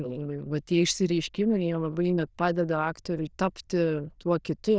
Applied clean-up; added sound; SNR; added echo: neural diffusion model UNIVERSE++.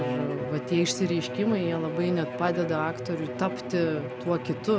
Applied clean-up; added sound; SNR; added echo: none; Bowed string instrument; 6 dB; none.